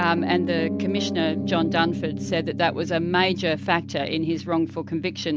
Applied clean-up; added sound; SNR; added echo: none; Piano; 5 dB; none.